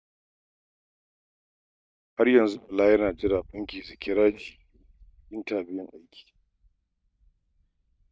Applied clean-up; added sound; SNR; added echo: neural mask model DeepFilterNet 3.